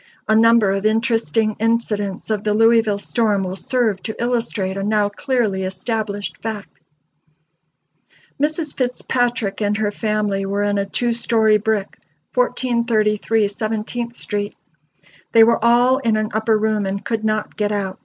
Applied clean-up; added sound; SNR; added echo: none; none; none; none.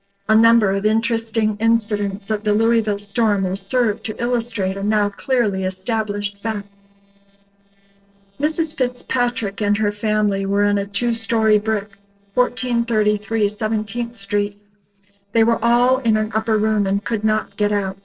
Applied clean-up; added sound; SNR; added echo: neural separator model SepFormer DNS4.